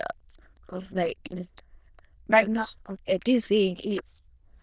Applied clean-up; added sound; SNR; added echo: neural diffusion model UNIVERSE++.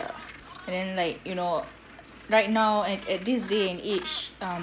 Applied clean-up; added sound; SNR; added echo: none; Gull, seagull; 17 dB; none.